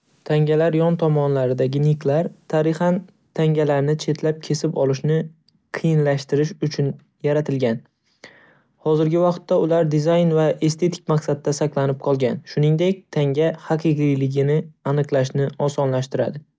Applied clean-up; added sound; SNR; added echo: none; none; none; none.